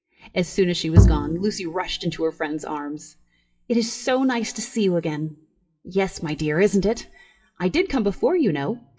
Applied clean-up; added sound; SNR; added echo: classical method WPE with log-MMSE.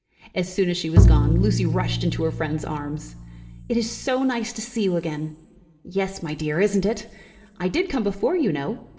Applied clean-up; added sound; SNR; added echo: none; Bowed string instrument; -4 dB; reverberation time 2.2 s.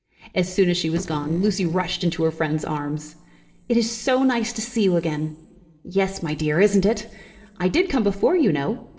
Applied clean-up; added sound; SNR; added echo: neural separator model SepFormer DNS4.